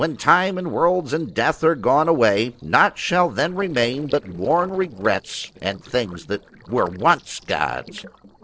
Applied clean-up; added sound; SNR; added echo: neural separator model SepFormer DNS4.